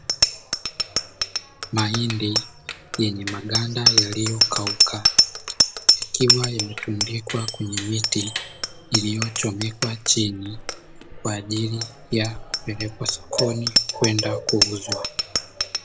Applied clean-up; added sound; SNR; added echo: none; Bicycle bell; -2 dB; none.